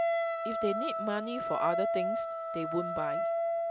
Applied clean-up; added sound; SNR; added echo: none; Wind instrument, woodwind instrument; -4 dB; none.